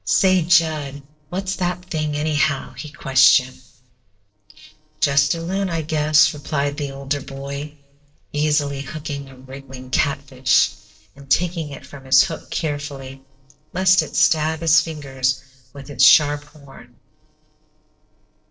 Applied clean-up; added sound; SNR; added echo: neural separator model SepFormer DNS4.